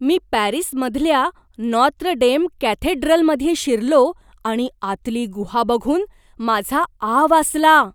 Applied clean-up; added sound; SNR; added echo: none; none; none; none.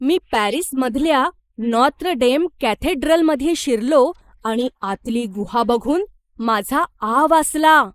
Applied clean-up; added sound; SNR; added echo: neural mask model Resemble Enhance denoiser.